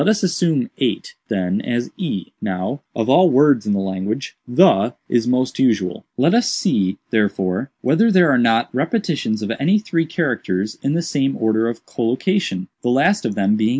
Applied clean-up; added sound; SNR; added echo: none; none; none; none.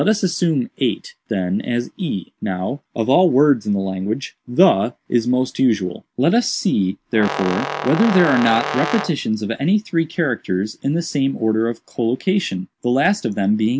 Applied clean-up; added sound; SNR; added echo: none; Brass instrument; 6 dB; none.